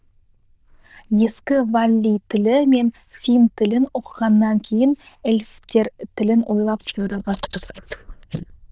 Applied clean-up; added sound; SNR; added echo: neural diffusion model UNIVERSE++.